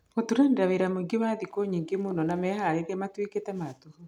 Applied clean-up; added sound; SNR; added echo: none; none; none; none.